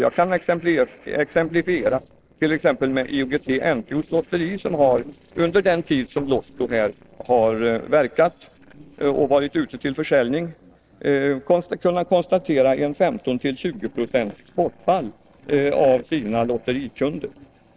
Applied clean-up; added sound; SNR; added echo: neural separator model SepFormer DNS4.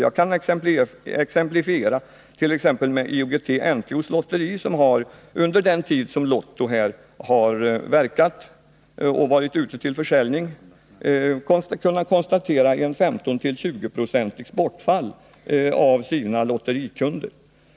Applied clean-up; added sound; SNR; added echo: none; none; none; none.